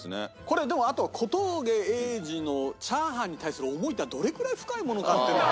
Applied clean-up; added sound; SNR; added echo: none; none; none; none.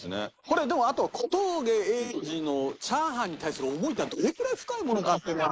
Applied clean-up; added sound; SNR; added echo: neural mask model Resemble Enhance denoiser.